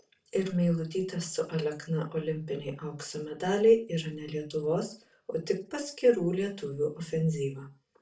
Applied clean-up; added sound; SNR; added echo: none; none; none; reverberation time 0.3 s.